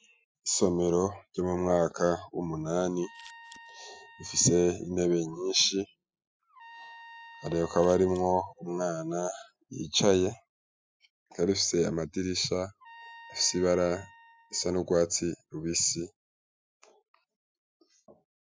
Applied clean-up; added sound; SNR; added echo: classical method spectral subtraction.